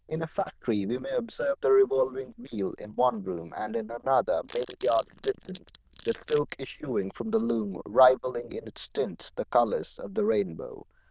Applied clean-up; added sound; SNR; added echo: neural diffusion model UNIVERSE++.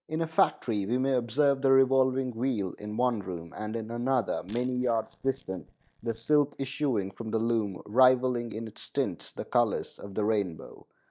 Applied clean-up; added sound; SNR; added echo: neural mask model DeepFilterNet 3.